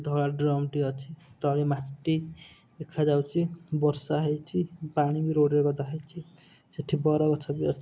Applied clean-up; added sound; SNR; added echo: none; none; none; none.